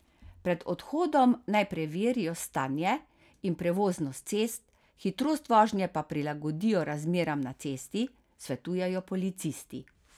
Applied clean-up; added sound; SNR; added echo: none; none; none; none.